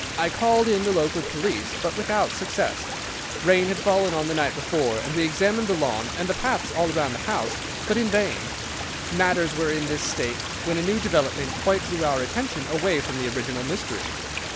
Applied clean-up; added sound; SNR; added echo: none; Stream; 6 dB; none.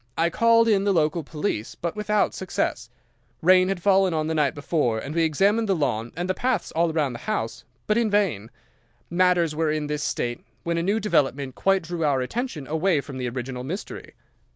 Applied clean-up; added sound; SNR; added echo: none; none; none; none.